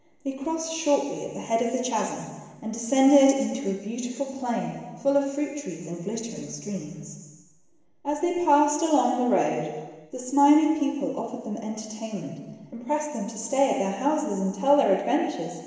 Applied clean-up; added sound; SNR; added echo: none; none; none; reverberation time 1.2 s.